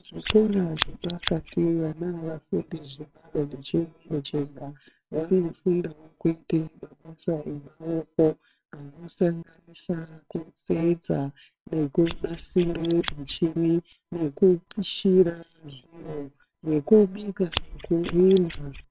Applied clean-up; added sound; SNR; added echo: neural separator model SepFormer WHAMR!.